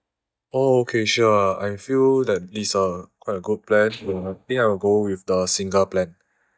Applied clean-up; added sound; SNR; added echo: neural mask model DeepFilterNet 3.